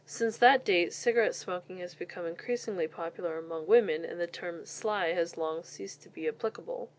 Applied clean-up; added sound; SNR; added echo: none; none; none; none.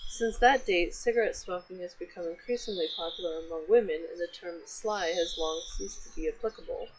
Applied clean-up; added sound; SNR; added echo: classical method log-MMSE.